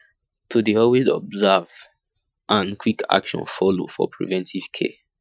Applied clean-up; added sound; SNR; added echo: classical method Wiener filter.